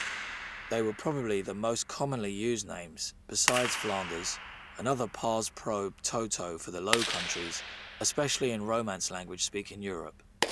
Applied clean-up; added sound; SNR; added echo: none; Clapping; 6 dB; none.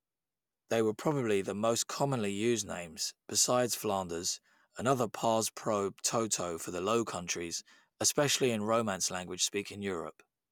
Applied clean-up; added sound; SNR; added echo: none; none; none; none.